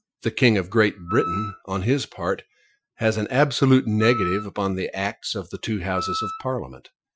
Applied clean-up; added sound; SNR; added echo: classical method Wiener filter.